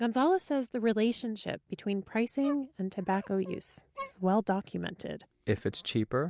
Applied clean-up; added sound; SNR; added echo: none; Dog; 19 dB; none.